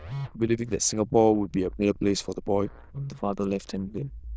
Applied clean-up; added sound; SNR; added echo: neural diffusion model UNIVERSE++.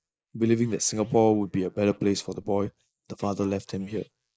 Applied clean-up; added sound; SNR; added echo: neural mask model Resemble Enhance denoiser.